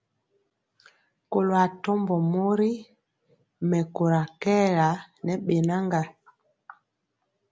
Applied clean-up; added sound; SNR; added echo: none; none; none; none.